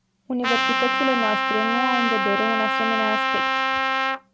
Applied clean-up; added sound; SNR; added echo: none; Trumpet; -5 dB; none.